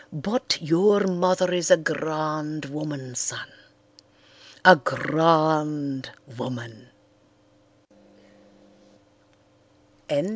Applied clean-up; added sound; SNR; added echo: none; none; none; none.